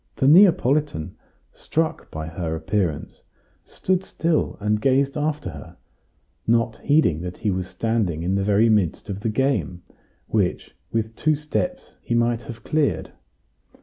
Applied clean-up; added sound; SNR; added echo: none; none; none; none.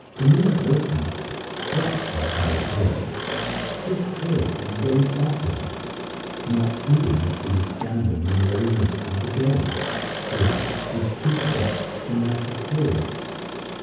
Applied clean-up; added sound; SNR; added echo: none; Engine; 7 dB; reverberation time 1.1 s.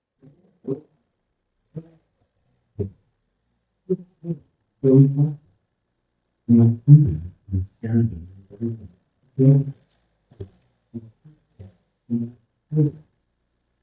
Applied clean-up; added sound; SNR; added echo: neural mask model DeepFilterNet 3.